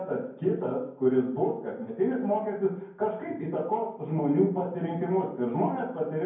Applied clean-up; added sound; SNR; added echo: none; none; none; reverberation time 0.9 s.